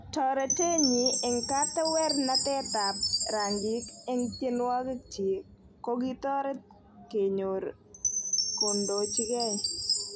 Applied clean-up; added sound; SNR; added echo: none; Chime; -1 dB; none.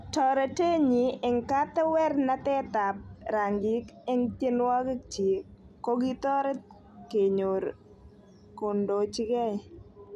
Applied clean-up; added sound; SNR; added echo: none; none; none; none.